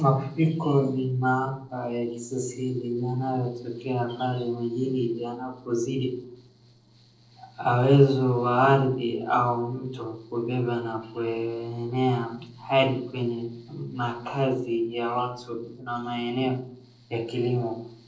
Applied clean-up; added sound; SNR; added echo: neural separator model SepFormer DNS4.